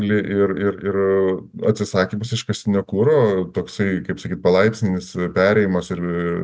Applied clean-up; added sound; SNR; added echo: none; none; none; none.